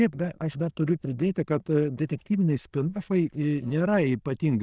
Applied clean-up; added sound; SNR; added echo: neural diffusion model UNIVERSE++.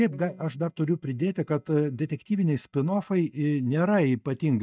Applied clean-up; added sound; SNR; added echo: neural mask model DeepFilterNet 3.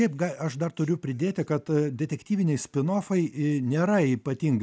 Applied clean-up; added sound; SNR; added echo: none; none; none; none.